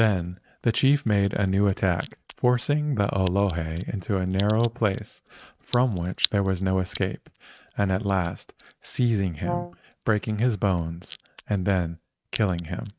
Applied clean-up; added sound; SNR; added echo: neural mask model RNNoise.